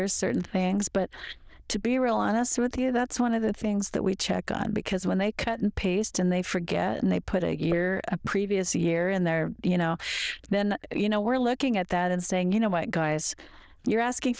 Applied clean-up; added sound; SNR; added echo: neural diffusion model UNIVERSE++.